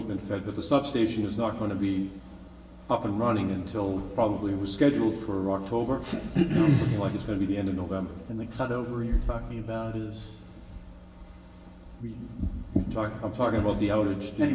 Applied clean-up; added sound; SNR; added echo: none; none; none; reverberation time 1.2 s.